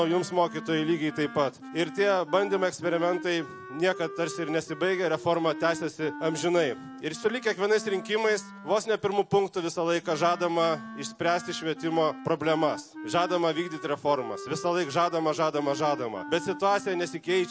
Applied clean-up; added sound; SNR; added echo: none; Wind instrument, woodwind instrument; 14 dB; none.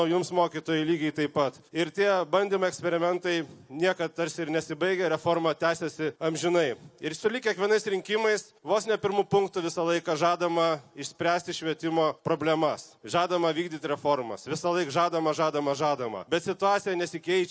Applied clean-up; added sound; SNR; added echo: none; none; none; none.